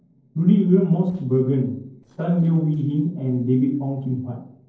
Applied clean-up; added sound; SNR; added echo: neural separator model SepFormer DNS4.